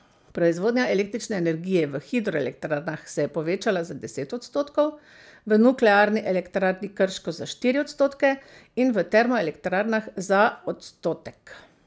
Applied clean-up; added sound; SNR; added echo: none; none; none; none.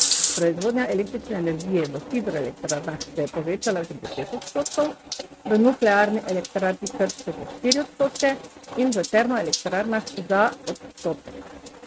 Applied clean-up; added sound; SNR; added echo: neural mask model RNNoise.